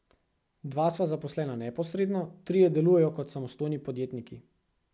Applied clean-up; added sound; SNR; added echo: none; none; none; none.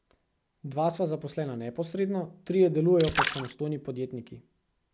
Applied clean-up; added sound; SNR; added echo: none; Splash, splatter; 6 dB; none.